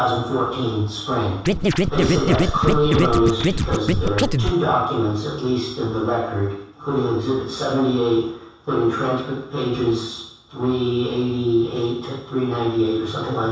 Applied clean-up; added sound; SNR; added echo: none; Scratching (performance technique); -2 dB; reverberation time 0.7 s.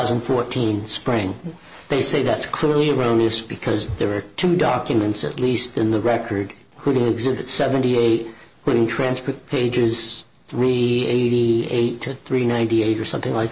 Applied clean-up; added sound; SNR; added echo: none; none; none; none.